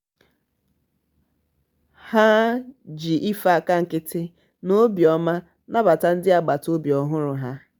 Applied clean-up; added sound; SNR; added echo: none; none; none; none.